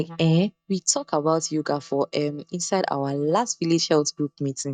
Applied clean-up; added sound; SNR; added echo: neural mask model DeepFilterNet 3.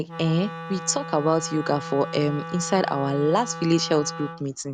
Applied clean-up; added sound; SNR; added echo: none; Wind instrument, woodwind instrument; 11 dB; none.